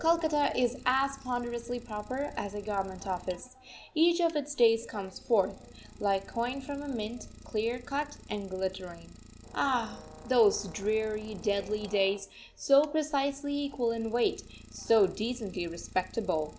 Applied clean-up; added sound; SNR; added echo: none; Idling + Brass instrument; 19 dB; none.